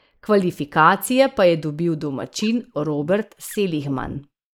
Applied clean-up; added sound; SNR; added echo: neural mask model Resemble Enhance denoiser.